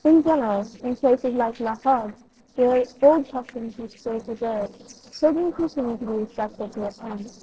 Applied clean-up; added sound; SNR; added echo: neural separator model SepFormer DNS4.